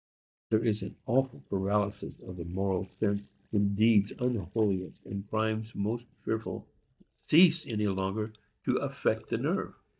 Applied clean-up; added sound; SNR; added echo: neural mask model DeepFilterNet 3.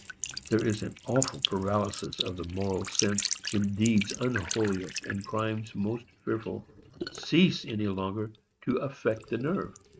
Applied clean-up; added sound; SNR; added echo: neural mask model RNNoise.